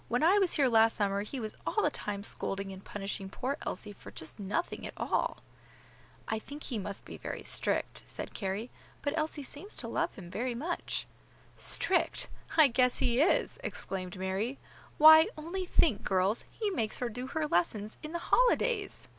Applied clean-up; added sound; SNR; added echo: none; none; none; none.